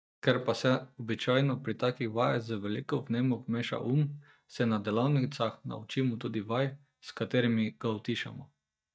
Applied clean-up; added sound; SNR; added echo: neural mask model DeepFilterNet 3.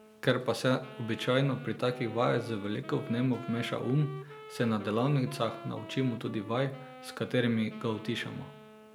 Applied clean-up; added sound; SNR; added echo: none; Wind instrument, woodwind instrument; 16 dB; none.